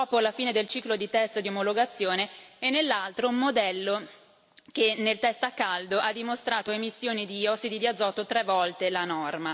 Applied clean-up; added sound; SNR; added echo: none; none; none; none.